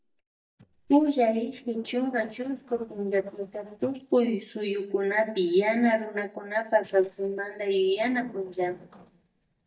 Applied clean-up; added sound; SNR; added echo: neural mask model DeepFilterNet 3.